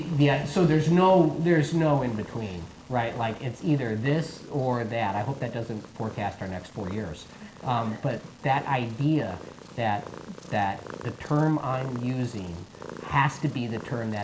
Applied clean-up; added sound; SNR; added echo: none; Purr; 18 dB; reverberation time 0.4 s.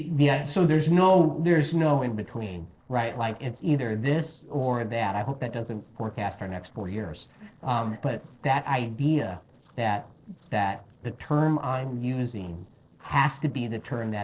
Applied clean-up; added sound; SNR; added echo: neural separator model SepFormer DNS4.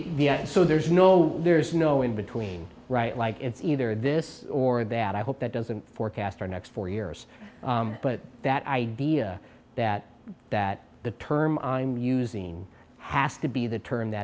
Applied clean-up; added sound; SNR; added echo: none; none; none; none.